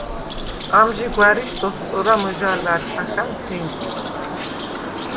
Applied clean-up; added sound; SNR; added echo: none; Bird; 6 dB; none.